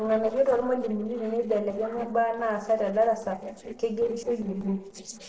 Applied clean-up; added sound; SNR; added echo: neural separator model SepFormer DNS4.